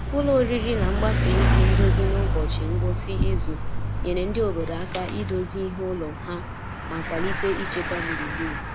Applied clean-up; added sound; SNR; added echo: none; Mechanisms / Bicycle; -4 dB; none.